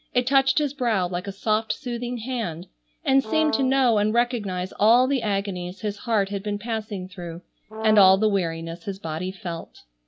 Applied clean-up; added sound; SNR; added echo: none; Brass instrument; 10 dB; none.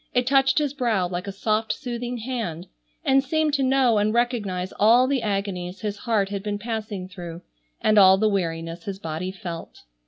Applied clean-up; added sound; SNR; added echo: none; none; none; none.